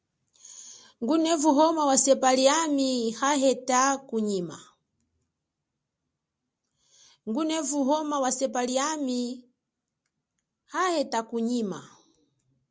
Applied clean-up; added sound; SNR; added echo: none; none; none; none.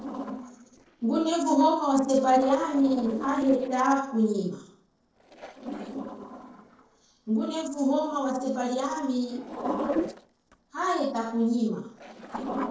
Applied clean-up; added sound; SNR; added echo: neural separator model SepFormer DNS4.